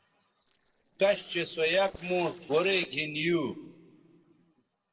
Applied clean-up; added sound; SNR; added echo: neural separator model SepFormer DNS4.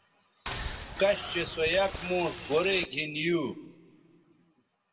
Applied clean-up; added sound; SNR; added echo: none; Boat, Water vehicle; 8 dB; reverberation time 0.9 s.